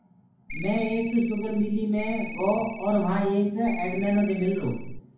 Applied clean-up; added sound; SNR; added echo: none; Ringtone; 9 dB; reverberation time 0.9 s.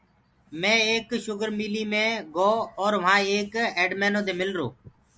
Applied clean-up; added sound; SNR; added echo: none; none; none; none.